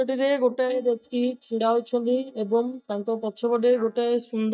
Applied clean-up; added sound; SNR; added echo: neural mask model DeepFilterNet 3.